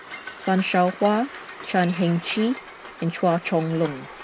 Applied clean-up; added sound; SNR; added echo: none; Train + Cutlery, silverware / Dishes, pots, and pans; 15 dB; none.